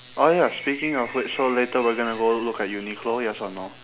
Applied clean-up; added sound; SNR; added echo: none; Bird; 15 dB; none.